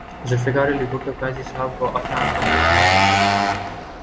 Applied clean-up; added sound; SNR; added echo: none; Engine; -4 dB; none.